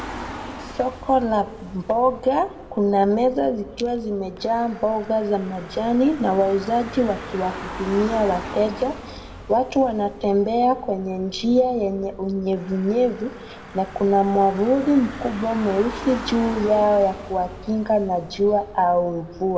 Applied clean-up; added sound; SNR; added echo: none; Engine / Car; 15 dB; reverberation time 1.3 s.